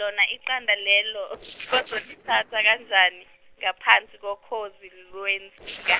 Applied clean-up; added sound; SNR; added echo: neural separator model SepFormer DNS4.